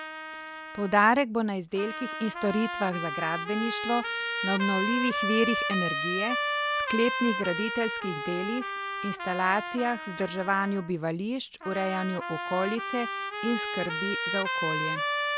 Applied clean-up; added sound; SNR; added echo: none; Trumpet; 3 dB; none.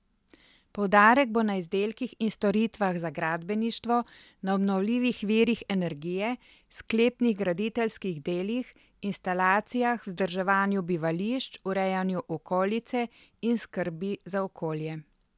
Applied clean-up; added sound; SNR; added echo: none; none; none; none.